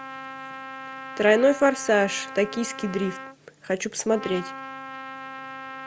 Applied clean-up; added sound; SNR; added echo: none; Trumpet; 12 dB; none.